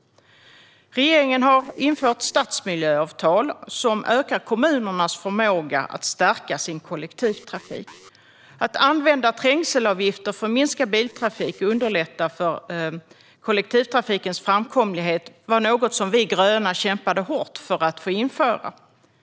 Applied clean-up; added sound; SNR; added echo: neural separator model SepFormer DNS4.